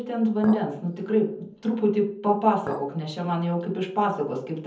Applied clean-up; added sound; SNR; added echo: none; Chink, clink; 18 dB; reverberation time 0.7 s.